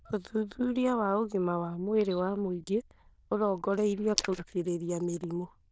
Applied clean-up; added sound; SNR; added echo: neural diffusion model UNIVERSE++.